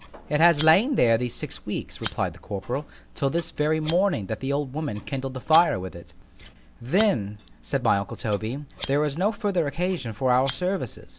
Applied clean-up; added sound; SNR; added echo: none; Scissors; 11 dB; none.